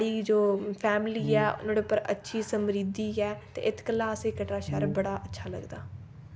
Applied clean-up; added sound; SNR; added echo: none; Brass instrument; 7 dB; none.